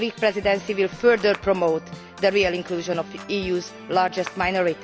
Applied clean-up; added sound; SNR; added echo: none; Clapping + Organ; 16 dB; none.